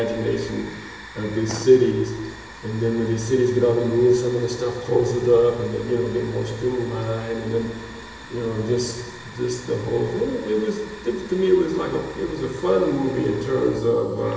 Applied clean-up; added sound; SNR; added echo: none; Hiss / Fire; 18 dB; reverberation time 1.0 s.